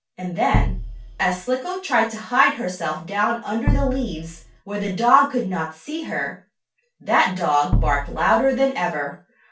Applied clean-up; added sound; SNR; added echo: none; Bass drum; 1 dB; reverberation time 0.2 s.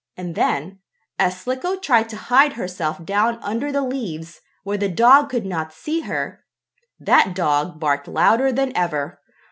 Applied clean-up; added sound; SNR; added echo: none; none; none; none.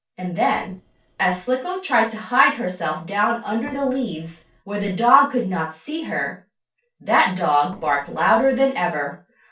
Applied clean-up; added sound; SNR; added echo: neural separator model SepFormer DNS4.